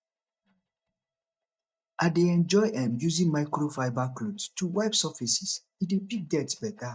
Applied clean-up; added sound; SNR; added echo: neural mask model DeepFilterNet 3.